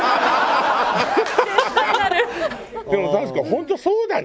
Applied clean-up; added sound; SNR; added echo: none; none; none; none.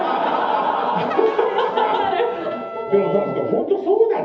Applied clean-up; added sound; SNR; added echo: none; Trumpet; 15 dB; reverberation time 0.8 s.